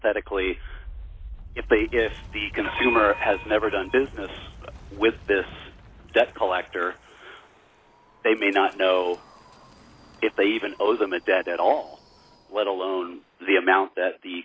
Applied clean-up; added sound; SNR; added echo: none; Wind; 19 dB; none.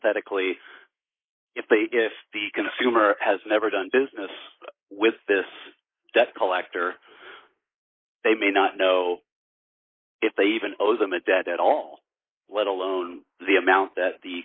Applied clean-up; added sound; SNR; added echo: neural mask model Resemble Enhance denoiser.